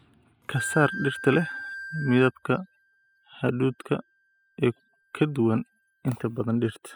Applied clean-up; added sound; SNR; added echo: classical method spectral subtraction.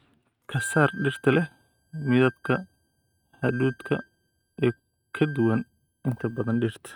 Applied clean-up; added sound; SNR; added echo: neural mask model RNNoise.